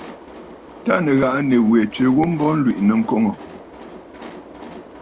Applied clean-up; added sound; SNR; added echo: none; Train; 17 dB; none.